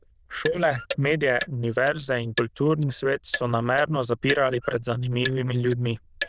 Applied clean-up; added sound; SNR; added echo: neural diffusion model UNIVERSE++.